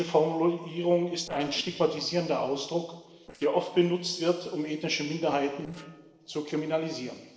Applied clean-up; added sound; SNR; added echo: neural separator model SepFormer DNS4.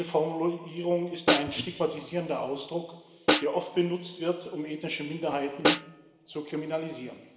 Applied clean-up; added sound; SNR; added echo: none; Snare drum; 0 dB; reverberation time 2.0 s.